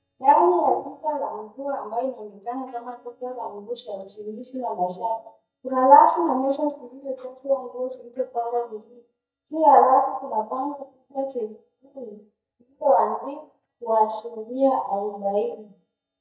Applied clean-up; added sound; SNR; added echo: neural mask model DeepFilterNet 3.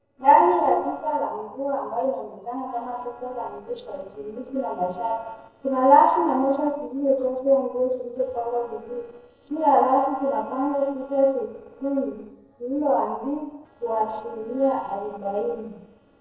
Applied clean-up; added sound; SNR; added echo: neural separator model SepFormer DNS4.